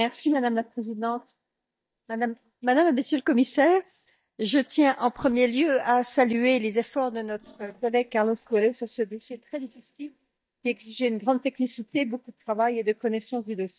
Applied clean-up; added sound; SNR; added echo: neural mask model DeepFilterNet 3.